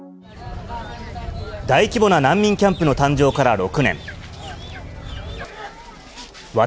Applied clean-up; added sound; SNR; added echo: none; none; none; none.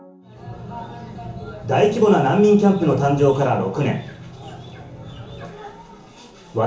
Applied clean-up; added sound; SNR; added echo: none; none; none; reverberation time 0.8 s.